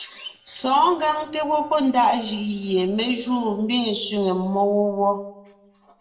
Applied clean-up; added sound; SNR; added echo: neural separator model SepFormer DNS4.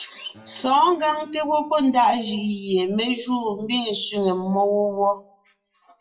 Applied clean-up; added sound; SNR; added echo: classical method WPE with log-MMSE.